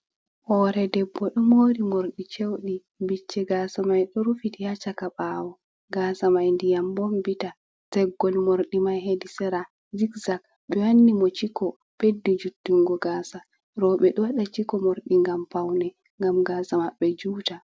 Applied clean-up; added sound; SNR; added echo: none; none; none; none.